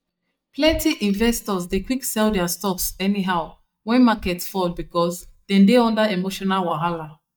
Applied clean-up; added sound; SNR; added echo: neural mask model DeepFilterNet 3.